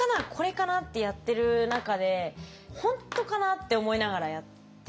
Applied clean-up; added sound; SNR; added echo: none; Clapping; 16 dB; none.